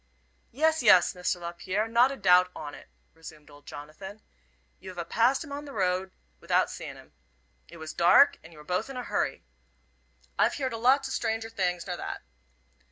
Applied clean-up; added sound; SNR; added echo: none; none; none; none.